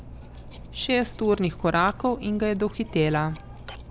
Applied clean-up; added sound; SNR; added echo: none; Cutlery, silverware; 14 dB; none.